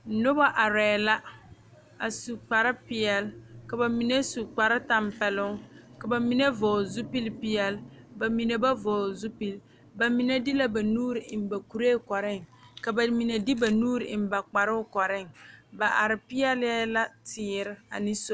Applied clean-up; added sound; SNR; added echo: none; none; none; none.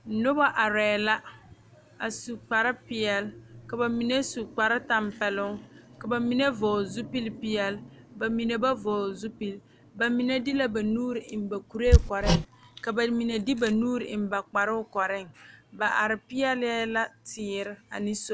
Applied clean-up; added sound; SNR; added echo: none; Hammer; -4 dB; none.